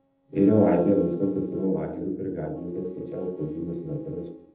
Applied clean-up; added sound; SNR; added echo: neural separator model SepFormer DNS4.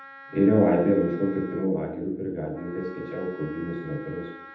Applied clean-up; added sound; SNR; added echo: none; Wind instrument, woodwind instrument; 19 dB; reverberation time 0.8 s.